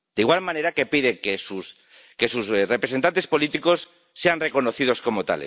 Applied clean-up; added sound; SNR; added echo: none; none; none; none.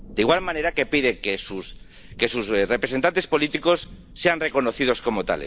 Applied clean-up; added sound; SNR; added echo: none; Thunder / Rain; 18 dB; none.